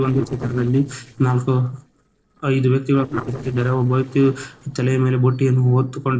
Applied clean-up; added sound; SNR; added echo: neural separator model SepFormer DNS4.